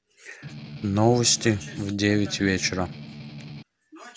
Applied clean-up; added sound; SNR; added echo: none; Strum; 13 dB; none.